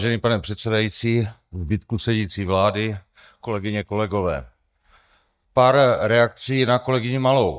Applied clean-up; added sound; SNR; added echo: neural mask model DeepFilterNet 3.